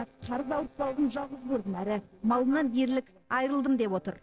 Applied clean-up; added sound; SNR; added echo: neural separator model SepFormer DNS4.